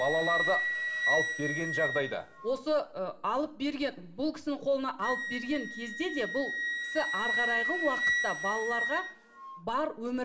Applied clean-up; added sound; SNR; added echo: none; Wind instrument, woodwind instrument; 1 dB; reverberation time 1.1 s.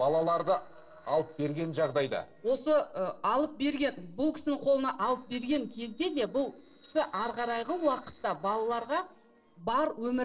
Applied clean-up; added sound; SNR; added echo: neural separator model SepFormer DNS4.